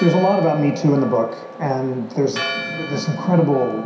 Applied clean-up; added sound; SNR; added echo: none; Church bell; 12 dB; reverberation time 0.5 s.